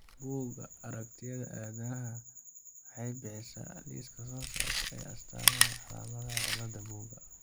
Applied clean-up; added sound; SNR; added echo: none; Chewing, mastication; -5 dB; none.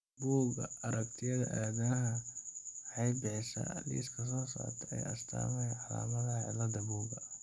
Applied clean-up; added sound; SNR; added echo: none; none; none; none.